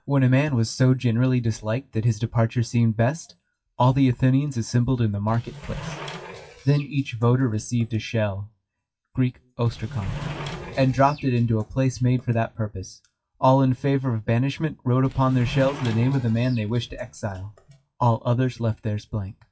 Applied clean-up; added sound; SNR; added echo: classical method WPE with log-MMSE.